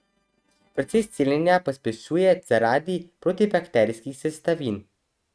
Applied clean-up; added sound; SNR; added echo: neural mask model RNNoise.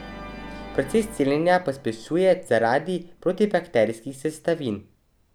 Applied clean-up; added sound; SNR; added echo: none; Organ; 19 dB; none.